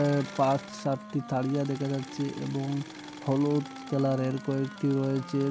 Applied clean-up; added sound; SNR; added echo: none; Wind instrument, woodwind instrument + Engine / Mechanisms; 14 dB; none.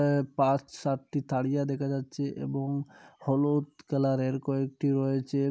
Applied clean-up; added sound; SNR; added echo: none; none; none; none.